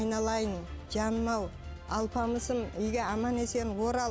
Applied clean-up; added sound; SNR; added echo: none; none; none; none.